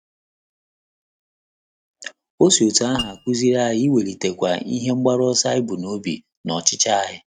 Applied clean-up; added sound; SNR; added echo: neural mask model RNNoise.